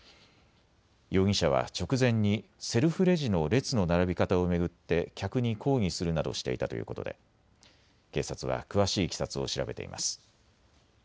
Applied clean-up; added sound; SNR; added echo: none; none; none; none.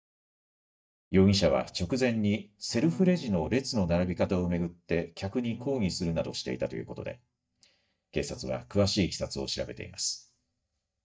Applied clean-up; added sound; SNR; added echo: neural mask model DeepFilterNet 3.